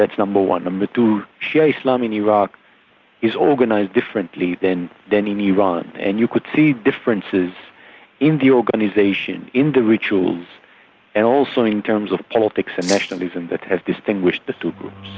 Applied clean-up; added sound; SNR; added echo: none; Rattle (instrument); 12 dB; none.